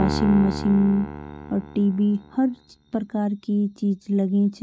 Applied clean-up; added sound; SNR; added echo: neural mask model RNNoise.